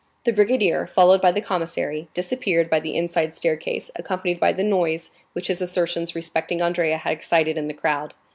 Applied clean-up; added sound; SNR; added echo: none; none; none; none.